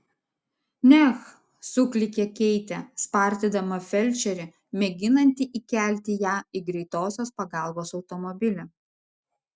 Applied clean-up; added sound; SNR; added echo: none; none; none; none.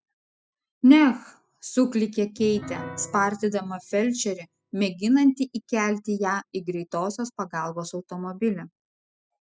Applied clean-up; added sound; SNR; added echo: classical method spectral subtraction.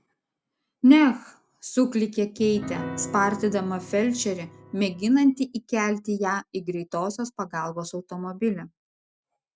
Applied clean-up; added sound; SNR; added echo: none; Piano; 13 dB; none.